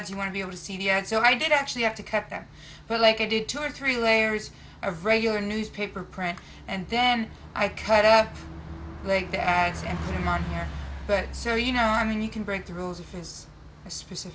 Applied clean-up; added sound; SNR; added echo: none; Bus; 13 dB; none.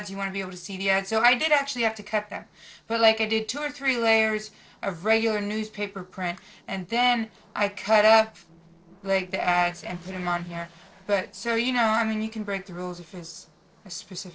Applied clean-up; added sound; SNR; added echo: neural separator model SepFormer DNS4.